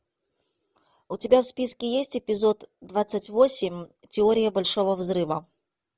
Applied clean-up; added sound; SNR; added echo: none; none; none; none.